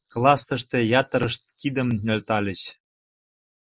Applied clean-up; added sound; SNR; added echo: neural mask model Resemble Enhance denoiser.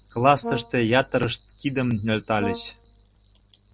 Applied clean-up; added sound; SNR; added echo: none; Brass instrument; 10 dB; none.